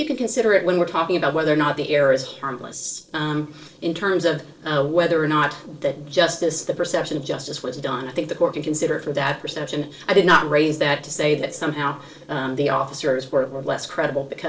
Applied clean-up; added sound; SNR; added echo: neural separator model SepFormer DNS4.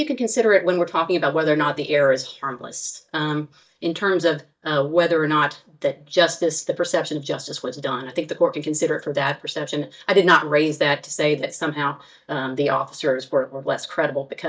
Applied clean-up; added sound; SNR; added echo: neural mask model DeepFilterNet 3.